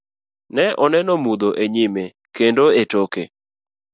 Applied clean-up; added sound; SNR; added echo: none; none; none; none.